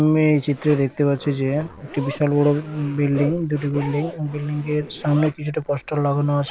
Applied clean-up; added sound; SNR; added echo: none; Zipper (clothing); 17 dB; none.